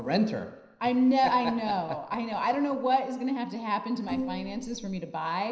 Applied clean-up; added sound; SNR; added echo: neural separator model SepFormer DNS4.